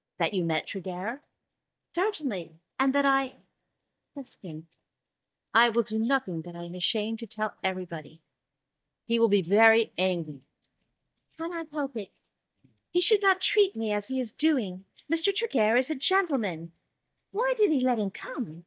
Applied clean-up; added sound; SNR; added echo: neural mask model DeepFilterNet 3.